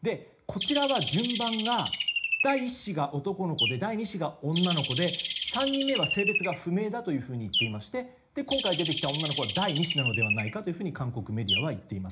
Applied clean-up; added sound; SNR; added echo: none; Bird; 3 dB; reverberation time 0.4 s.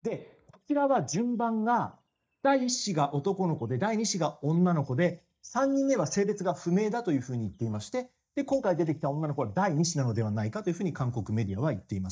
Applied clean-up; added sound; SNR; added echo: neural mask model DeepFilterNet 3.